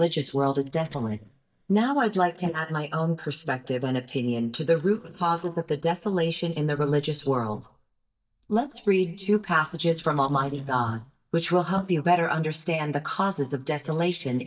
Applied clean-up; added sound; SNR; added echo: neural mask model DeepFilterNet 3.